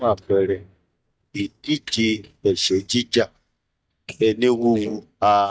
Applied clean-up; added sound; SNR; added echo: neural mask model DeepFilterNet 3.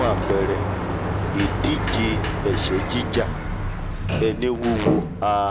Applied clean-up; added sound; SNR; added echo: none; Sliding door; 0 dB; none.